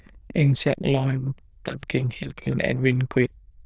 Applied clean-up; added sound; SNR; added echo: neural diffusion model UNIVERSE++.